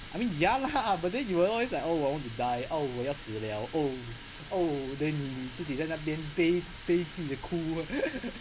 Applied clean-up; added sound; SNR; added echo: none; Water tap, faucet; 14 dB; none.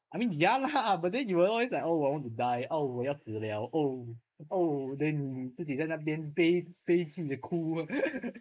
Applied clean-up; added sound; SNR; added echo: neural mask model Resemble Enhance denoiser.